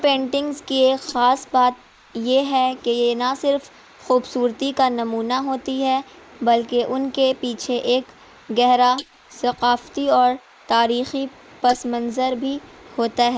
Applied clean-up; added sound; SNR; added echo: neural mask model Resemble Enhance denoiser.